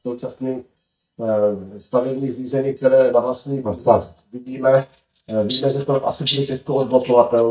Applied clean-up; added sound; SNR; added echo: neural mask model DeepFilterNet 3.